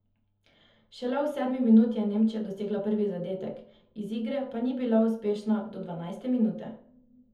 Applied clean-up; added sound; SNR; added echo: none; none; none; reverberation time 0.7 s.